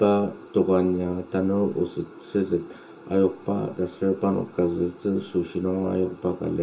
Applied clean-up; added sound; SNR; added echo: none; none; none; reverberation time 0.2 s.